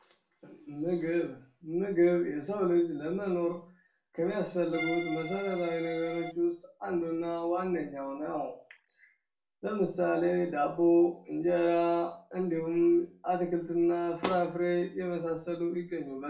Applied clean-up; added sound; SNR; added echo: none; Accordion; 8 dB; reverberation time 0.3 s.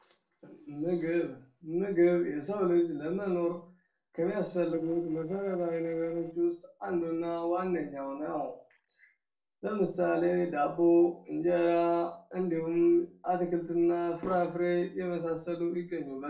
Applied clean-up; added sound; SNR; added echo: neural separator model SepFormer DNS4.